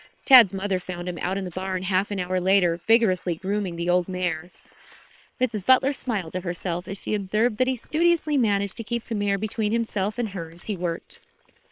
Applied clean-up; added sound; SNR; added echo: neural separator model SepFormer WHAM!.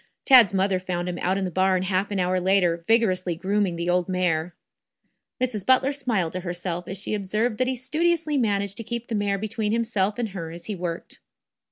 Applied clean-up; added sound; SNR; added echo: none; none; none; none.